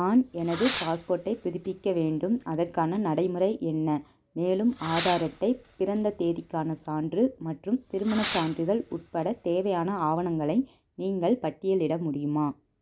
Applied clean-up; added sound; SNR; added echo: none; Fireworks; 14 dB; none.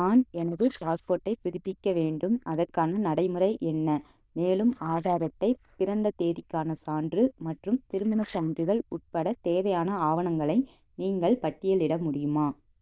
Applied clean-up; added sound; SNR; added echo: neural diffusion model UNIVERSE++.